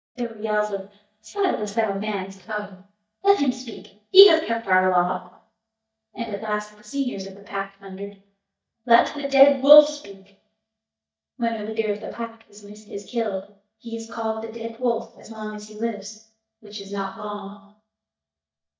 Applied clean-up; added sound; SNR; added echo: neural mask model DeepFilterNet 3.